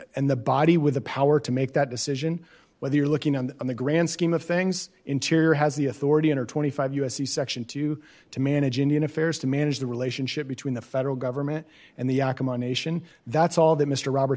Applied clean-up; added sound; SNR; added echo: none; none; none; none.